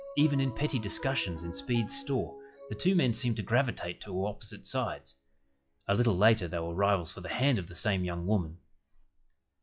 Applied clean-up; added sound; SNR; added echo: classical method log-MMSE.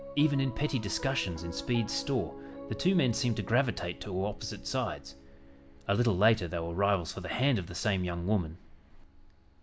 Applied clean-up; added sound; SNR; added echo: none; Piano; 16 dB; none.